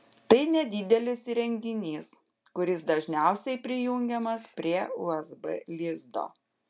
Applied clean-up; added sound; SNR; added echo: none; none; none; none.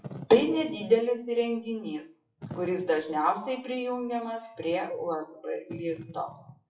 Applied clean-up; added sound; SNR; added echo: classical method WPE with log-MMSE.